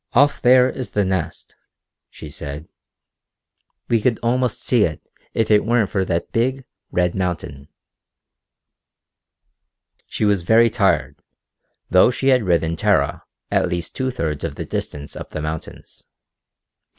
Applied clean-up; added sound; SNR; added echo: none; none; none; none.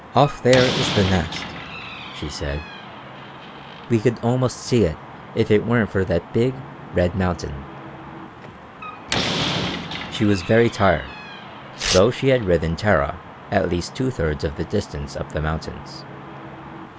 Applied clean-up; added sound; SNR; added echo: none; Slam + Tearing; 9 dB; none.